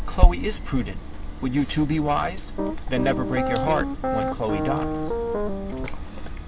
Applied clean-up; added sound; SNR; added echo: none; Chewing, mastication + Piano; -3 dB; none.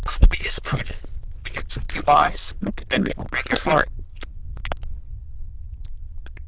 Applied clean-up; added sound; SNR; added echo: neural diffusion model UNIVERSE++.